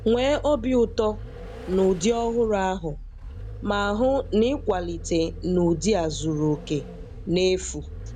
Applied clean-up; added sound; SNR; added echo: none; Vehicle; 12 dB; none.